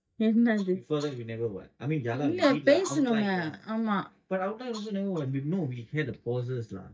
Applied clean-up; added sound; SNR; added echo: neural mask model DeepFilterNet 3.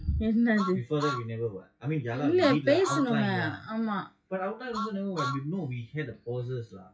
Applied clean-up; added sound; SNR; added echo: classical method WPE with log-MMSE.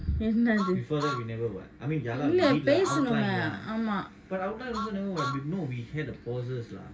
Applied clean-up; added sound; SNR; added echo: none; Truck; 11 dB; reverberation time 0.1 s.